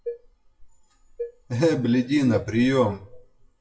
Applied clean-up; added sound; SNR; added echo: classical method WPE with log-MMSE.